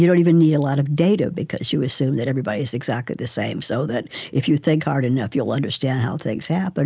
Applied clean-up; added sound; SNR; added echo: none; none; none; none.